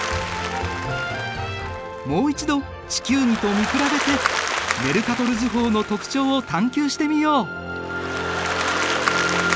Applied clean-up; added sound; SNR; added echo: none; Applause; 5 dB; none.